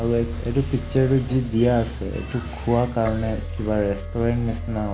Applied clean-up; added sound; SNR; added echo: none; Keyboard (musical); 10 dB; none.